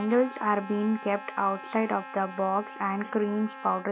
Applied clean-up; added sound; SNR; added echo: none; Trumpet + Wind instrument, woodwind instrument; 14 dB; none.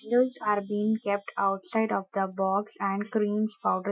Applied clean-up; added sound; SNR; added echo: classical method Wiener filter.